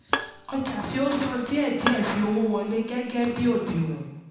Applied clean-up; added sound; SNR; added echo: none; Bowed string instrument; 9 dB; reverberation time 1.0 s.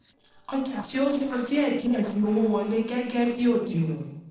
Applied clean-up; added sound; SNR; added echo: neural separator model SepFormer DNS4.